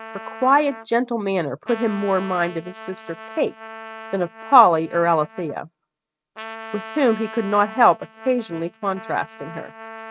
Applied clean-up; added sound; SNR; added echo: neural mask model RNNoise.